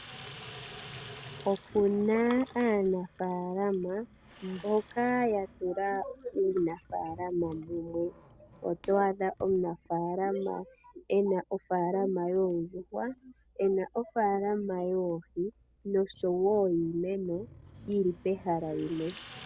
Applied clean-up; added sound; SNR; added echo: none; Sink (filling or washing) / Water tap, faucet; 19 dB; none.